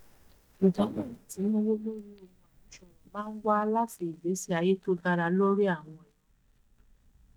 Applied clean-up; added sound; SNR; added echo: neural mask model DeepFilterNet 3.